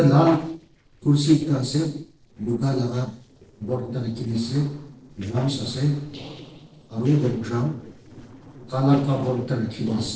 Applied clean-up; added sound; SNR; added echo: neural separator model SepFormer DNS4.